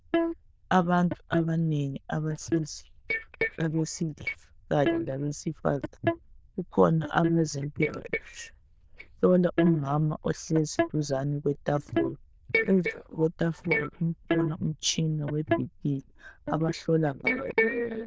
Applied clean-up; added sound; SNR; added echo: neural diffusion model UNIVERSE++.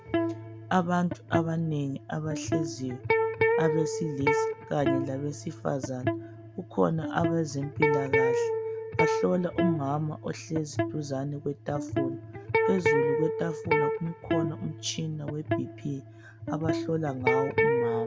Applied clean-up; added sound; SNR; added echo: none; Electric guitar; -2 dB; none.